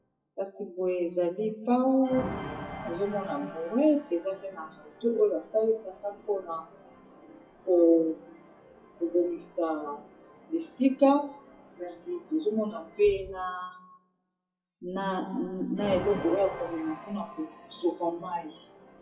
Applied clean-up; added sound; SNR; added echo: classical method WPE with log-MMSE.